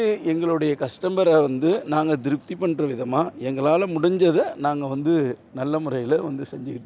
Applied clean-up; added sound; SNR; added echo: none; none; none; none.